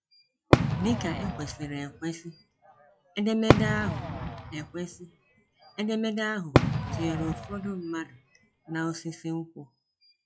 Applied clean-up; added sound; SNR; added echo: classical method log-MMSE.